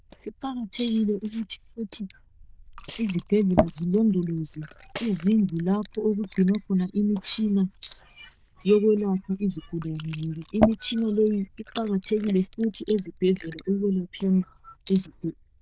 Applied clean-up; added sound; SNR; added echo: neural diffusion model UNIVERSE++.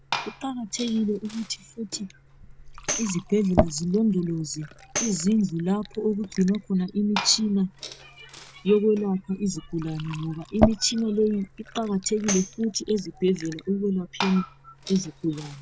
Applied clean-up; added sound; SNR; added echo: none; Tambourine + Liquid; 8 dB; none.